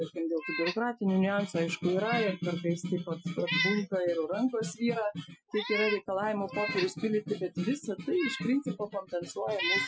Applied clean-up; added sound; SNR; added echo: classical method Wiener filter.